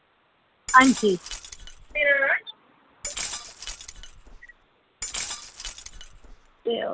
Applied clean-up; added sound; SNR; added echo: none; Glass; 10 dB; none.